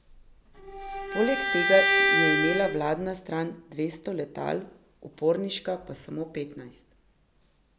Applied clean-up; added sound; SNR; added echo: none; Bowed string instrument; -3 dB; none.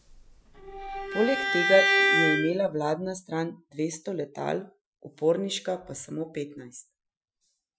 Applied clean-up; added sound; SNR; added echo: classical method Wiener filter.